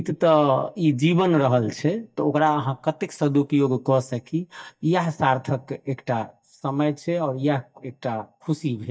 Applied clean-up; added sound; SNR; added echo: neural mask model DeepFilterNet 3.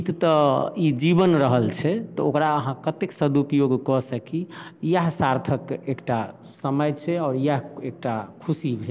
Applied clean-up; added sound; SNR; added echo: none; none; none; none.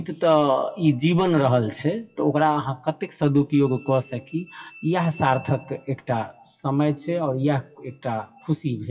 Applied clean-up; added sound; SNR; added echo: classical method WPE with log-MMSE.